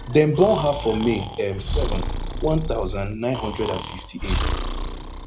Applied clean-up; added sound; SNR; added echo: none; Breathing; 5 dB; none.